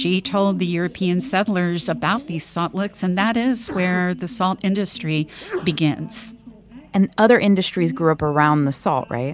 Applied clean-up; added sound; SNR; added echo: none; Sneeze; 16 dB; none.